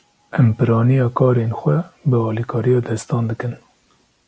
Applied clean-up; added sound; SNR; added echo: none; none; none; none.